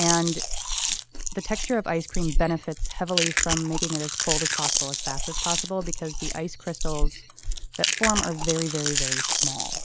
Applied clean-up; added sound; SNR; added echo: none; Chewing, mastication; -3 dB; none.